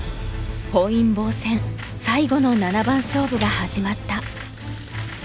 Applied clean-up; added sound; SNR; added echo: none; none; none; none.